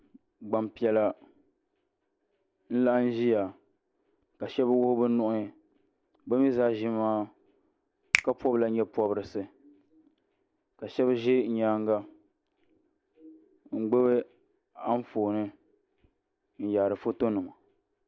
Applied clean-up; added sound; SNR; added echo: none; Finger snapping; 6 dB; none.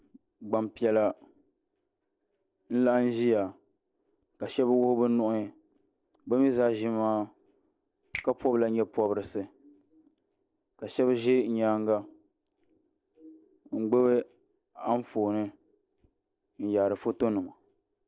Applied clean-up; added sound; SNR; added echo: neural separator model SepFormer DNS4.